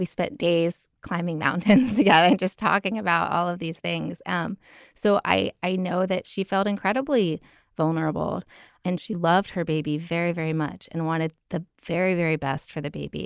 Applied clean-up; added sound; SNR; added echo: none; none; none; none.